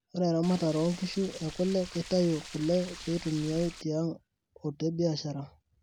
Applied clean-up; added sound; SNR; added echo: none; Stream; 15 dB; none.